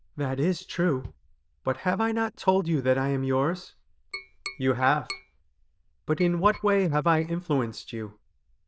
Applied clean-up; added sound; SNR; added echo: neural diffusion model UNIVERSE++.